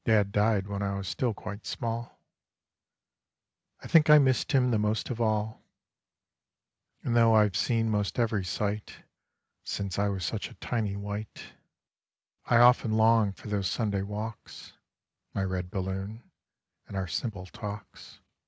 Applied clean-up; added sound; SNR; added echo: none; none; none; none.